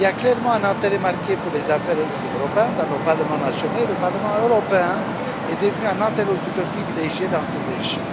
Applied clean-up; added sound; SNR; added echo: none; Traffic noise, roadway noise; 3 dB; none.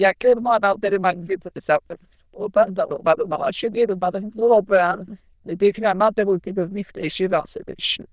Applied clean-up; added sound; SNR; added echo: neural diffusion model UNIVERSE++.